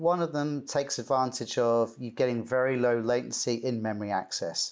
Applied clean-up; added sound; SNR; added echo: none; none; none; none.